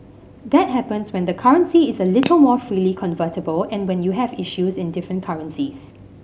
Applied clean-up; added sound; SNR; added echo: none; Crack / Crackle; 11 dB; none.